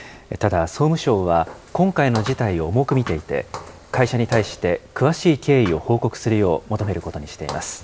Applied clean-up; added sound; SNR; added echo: none; Thump, thud + Walk, footsteps; 16 dB; none.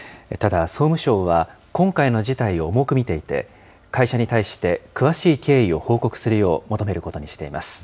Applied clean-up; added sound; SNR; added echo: none; none; none; none.